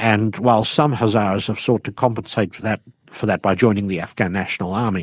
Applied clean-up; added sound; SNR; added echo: neural mask model Resemble Enhance denoiser.